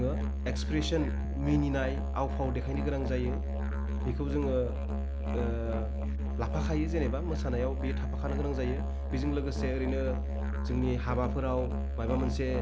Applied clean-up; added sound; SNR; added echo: none; Musical instrument; -2 dB; none.